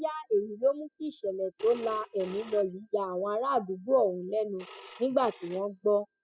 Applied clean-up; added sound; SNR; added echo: classical method spectral subtraction.